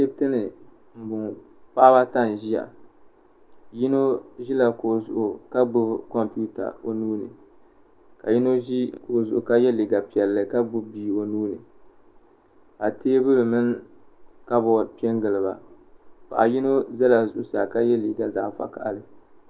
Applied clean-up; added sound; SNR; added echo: none; none; none; none.